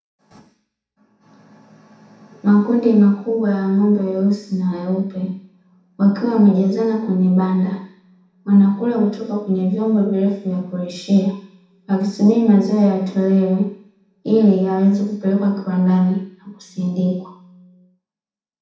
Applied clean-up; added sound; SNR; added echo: none; none; none; reverberation time 0.7 s.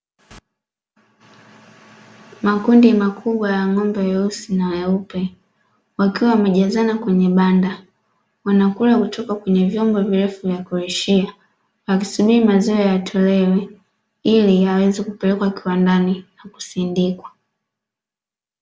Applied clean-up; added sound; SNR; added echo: none; none; none; none.